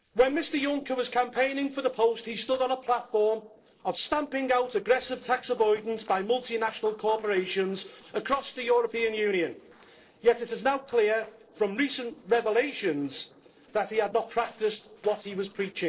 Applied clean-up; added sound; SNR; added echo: neural separator model SepFormer DNS4.